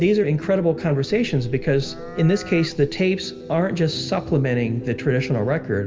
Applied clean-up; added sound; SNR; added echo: none; Livestock, farm animals, working animals; 17 dB; reverberation time 2.1 s.